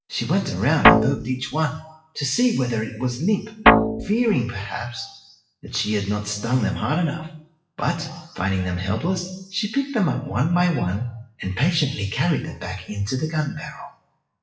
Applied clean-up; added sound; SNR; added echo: classical method WPE with log-MMSE.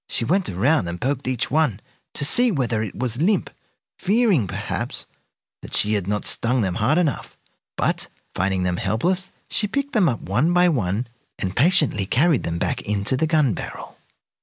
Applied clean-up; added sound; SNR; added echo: none; none; none; none.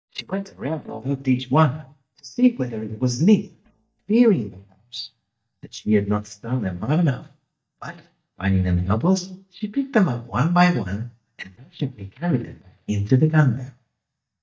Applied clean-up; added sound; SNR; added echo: neural mask model DeepFilterNet 3.